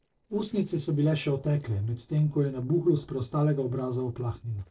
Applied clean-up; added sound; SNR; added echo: neural separator model SepFormer DNS4.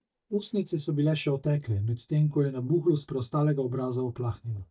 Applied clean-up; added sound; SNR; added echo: neural mask model DeepFilterNet 3.